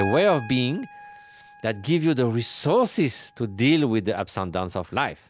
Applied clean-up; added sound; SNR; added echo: none; Piano; 18 dB; none.